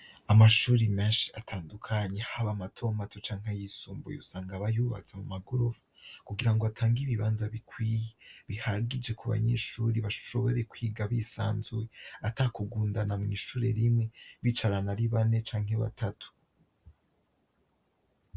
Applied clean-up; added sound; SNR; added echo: none; none; none; none.